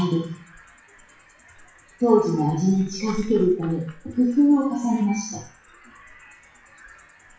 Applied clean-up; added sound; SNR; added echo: classical method WPE with log-MMSE.